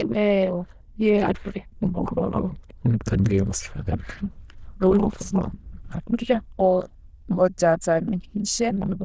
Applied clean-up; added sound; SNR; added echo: neural diffusion model UNIVERSE++.